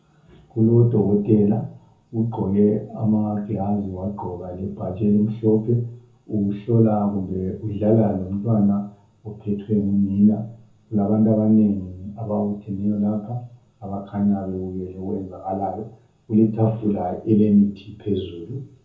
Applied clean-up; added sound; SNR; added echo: none; none; none; reverberation time 0.5 s.